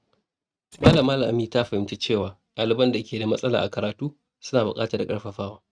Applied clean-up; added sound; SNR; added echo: neural mask model RNNoise.